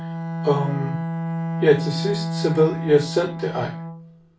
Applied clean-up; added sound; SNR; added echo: none; Bowed string instrument; 4 dB; reverberation time 0.3 s.